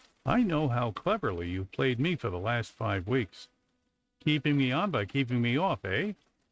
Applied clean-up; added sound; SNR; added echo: neural mask model RNNoise.